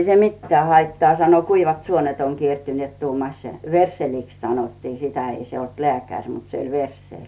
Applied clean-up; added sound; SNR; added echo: none; none; none; none.